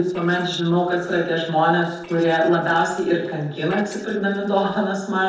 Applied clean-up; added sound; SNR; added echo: neural separator model SepFormer DNS4.